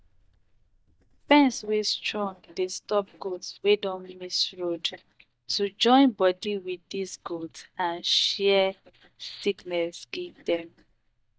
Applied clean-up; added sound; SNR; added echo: neural mask model DeepFilterNet 3.